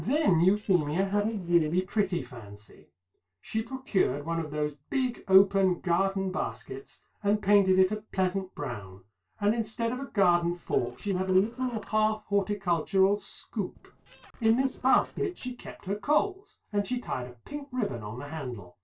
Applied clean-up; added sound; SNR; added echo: neural separator model SepFormer DNS4.